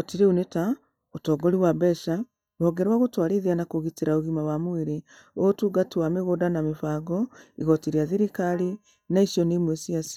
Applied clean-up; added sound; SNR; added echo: neural mask model DeepFilterNet 3.